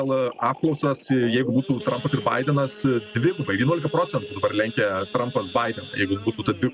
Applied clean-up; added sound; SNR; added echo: none; Idling / Sawing / Accelerating, revving, vroom; 16 dB; none.